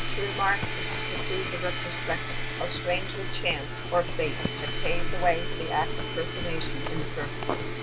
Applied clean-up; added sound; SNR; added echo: none; Livestock, farm animals, working animals + Domestic sounds, home sounds; -1 dB; none.